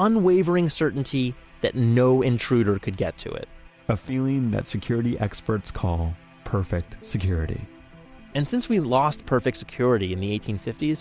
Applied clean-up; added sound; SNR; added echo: none; none; none; none.